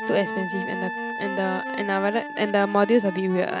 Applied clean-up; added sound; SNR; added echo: none; Wind instrument, woodwind instrument + Wind instrument, woodwind instrument; 7 dB; none.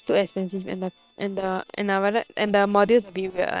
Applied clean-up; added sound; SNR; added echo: neural separator model SepFormer WHAM!.